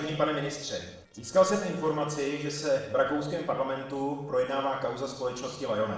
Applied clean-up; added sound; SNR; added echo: neural separator model SepFormer DNS4.